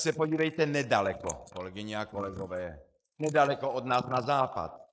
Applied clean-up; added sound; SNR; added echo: neural mask model Resemble Enhance denoiser.